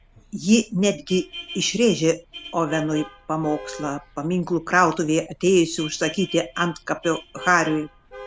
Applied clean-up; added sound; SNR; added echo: none; Vehicle horn, car horn, honking; 17 dB; none.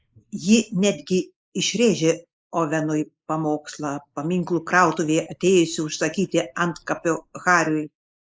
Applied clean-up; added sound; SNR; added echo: neural mask model Resemble Enhance denoiser.